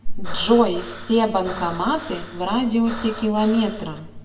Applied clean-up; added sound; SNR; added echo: none; Breathing; 16 dB; reverberation time 0.7 s.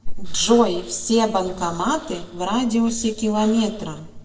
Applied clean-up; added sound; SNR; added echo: neural separator model SepFormer DNS4.